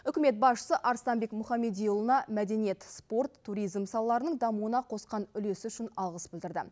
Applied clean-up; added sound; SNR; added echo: none; none; none; none.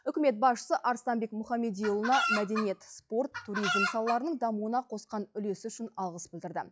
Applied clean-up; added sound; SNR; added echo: classical method log-MMSE.